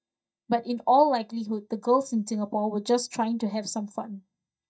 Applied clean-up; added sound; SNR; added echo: neural mask model DeepFilterNet 3.